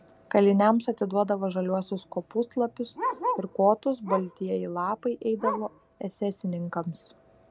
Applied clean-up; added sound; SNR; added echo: none; Bark; 10 dB; none.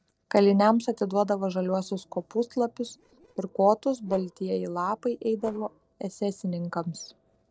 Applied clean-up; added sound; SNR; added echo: neural separator model SepFormer DNS4.